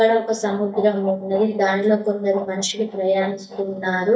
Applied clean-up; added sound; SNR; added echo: neural mask model DeepFilterNet 3.